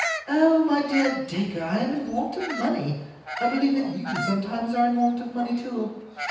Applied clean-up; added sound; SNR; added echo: none; Bird vocalization, bird call, bird song; 10 dB; reverberation time 0.9 s.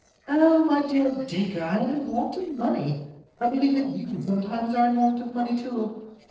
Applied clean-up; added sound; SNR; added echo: neural separator model SepFormer DNS4.